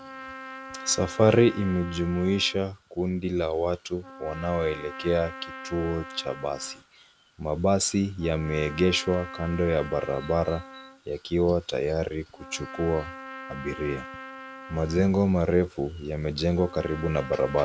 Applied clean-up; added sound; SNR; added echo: none; Trumpet; 16 dB; none.